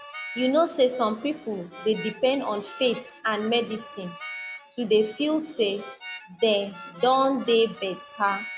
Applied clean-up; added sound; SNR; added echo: none; Harmonica; 16 dB; none.